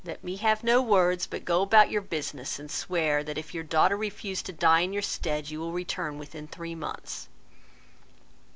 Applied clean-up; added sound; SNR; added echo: none; none; none; none.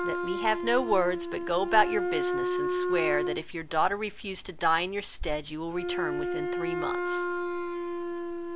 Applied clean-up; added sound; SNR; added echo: none; Wind instrument, woodwind instrument; 2 dB; none.